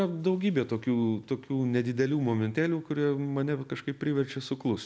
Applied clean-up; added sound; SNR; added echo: none; none; none; none.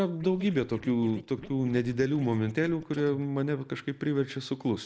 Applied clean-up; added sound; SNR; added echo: neural mask model Resemble Enhance denoiser.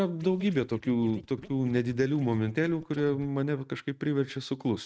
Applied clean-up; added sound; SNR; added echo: neural mask model RNNoise.